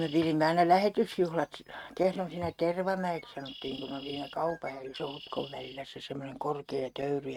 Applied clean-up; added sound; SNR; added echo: neural mask model RNNoise.